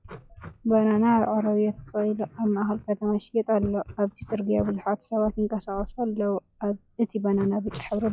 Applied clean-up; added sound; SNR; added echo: classical method log-MMSE.